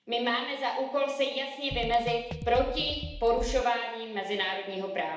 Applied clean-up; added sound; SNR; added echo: none; Drum kit; 8 dB; reverberation time 0.8 s.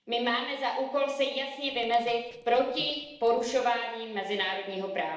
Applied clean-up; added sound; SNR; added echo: neural separator model SepFormer DNS4.